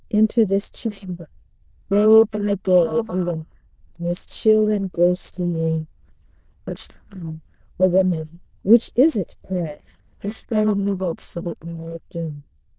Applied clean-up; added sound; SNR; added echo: neural diffusion model UNIVERSE++.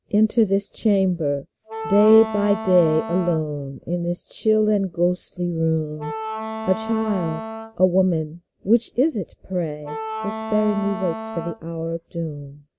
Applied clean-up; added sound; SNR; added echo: none; Wind instrument, woodwind instrument; 9 dB; none.